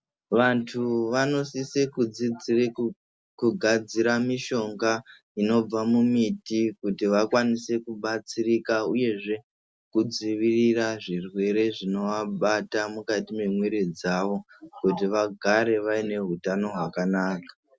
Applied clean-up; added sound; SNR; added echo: none; none; none; none.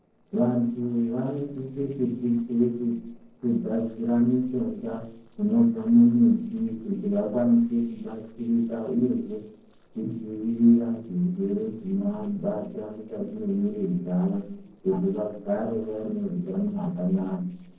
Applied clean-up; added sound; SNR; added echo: neural separator model SepFormer DNS4.